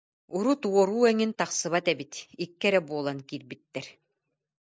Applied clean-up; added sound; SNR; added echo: none; none; none; none.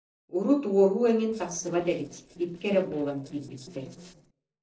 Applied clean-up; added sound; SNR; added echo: neural separator model SepFormer DNS4.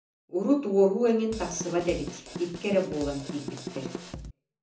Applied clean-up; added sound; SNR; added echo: none; Drum kit; 11 dB; reverberation time 0.6 s.